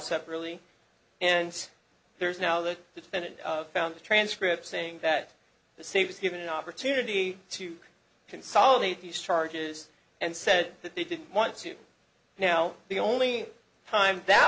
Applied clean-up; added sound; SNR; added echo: none; none; none; none.